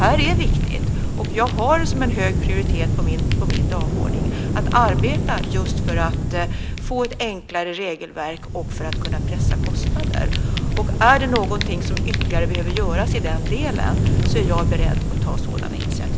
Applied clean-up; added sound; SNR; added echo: none; Fire; -5 dB; none.